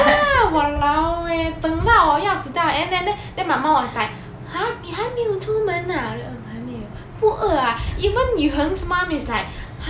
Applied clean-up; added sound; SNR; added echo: none; none; none; none.